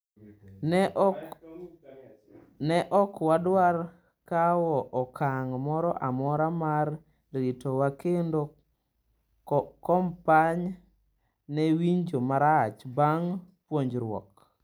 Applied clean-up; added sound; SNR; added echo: none; none; none; none.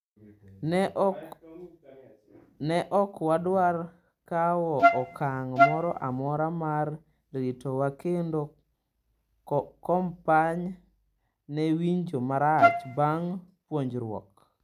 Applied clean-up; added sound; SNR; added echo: none; Wind instrument, woodwind instrument; -5 dB; none.